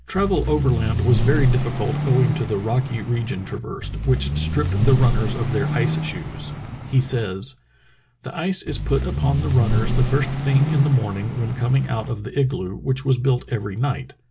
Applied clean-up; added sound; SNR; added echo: none; Vehicle; 1 dB; none.